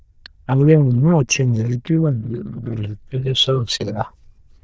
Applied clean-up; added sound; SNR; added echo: neural diffusion model UNIVERSE++.